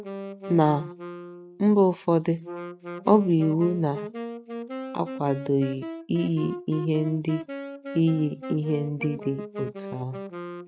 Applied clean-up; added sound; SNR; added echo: neural mask model RNNoise.